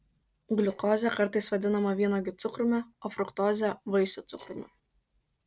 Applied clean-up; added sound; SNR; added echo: neural separator model SepFormer DNS4.